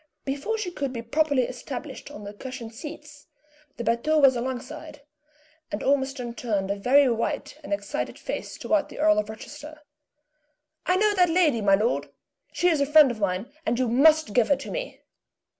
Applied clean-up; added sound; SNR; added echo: none; none; none; none.